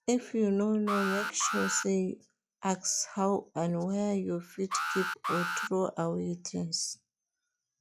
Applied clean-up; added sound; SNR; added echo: classical method log-MMSE.